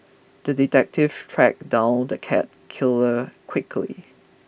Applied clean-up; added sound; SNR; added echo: none; none; none; none.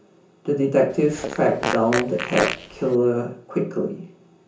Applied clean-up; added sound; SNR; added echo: none; Fart; 6 dB; reverberation time 0.6 s.